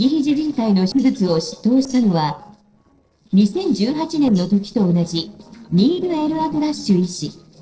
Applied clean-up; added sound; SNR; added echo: neural separator model SepFormer DNS4.